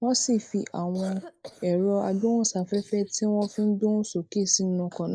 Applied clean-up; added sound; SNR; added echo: neural mask model Resemble Enhance denoiser.